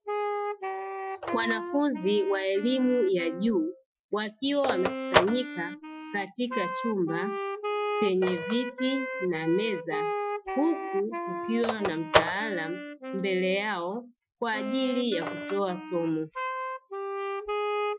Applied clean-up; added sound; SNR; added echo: classical method Wiener filter.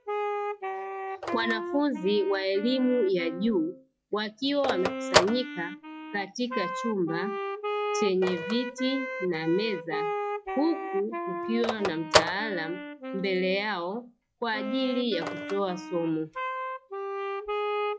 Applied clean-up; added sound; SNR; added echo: classical method log-MMSE.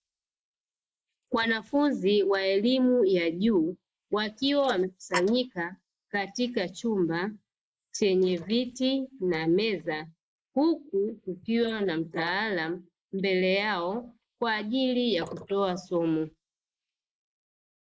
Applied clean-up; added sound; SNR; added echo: neural mask model Resemble Enhance denoiser.